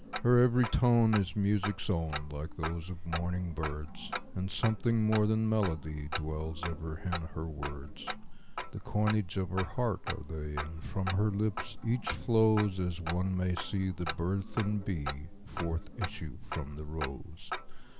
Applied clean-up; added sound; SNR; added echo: none; Tick-tock; 8 dB; none.